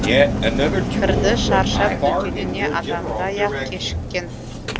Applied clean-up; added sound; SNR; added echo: none; Fart + Engine; -5 dB; none.